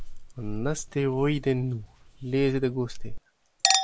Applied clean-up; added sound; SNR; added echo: none; Chink, clink; 3 dB; none.